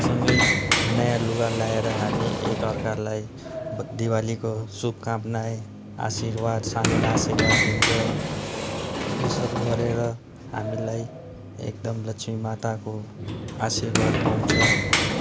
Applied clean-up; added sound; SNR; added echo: none; Sliding door; -2 dB; none.